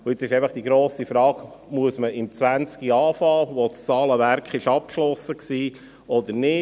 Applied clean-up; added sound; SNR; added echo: none; none; none; none.